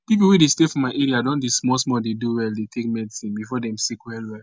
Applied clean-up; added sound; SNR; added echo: none; none; none; none.